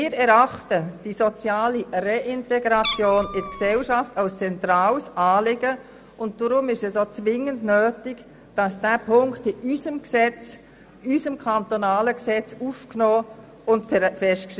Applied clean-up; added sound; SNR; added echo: none; Meow; 8 dB; none.